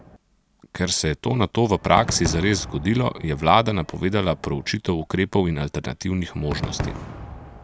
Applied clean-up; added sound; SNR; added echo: none; Crowd / Cheering / Fireworks; 12 dB; none.